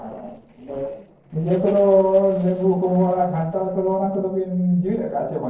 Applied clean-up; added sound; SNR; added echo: neural separator model SepFormer DNS4.